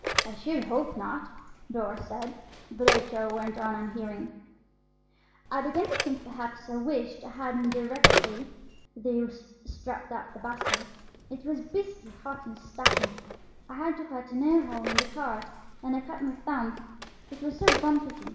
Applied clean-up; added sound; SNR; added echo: none; Telephone; 1 dB; reverberation time 0.9 s.